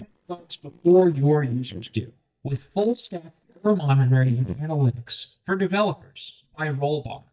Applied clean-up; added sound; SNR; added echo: neural mask model DeepFilterNet 3.